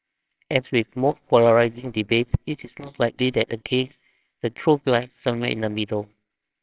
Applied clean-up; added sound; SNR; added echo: neural separator model SepFormer WHAMR!.